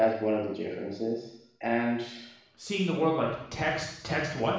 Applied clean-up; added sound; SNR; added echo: none; none; none; reverberation time 0.7 s.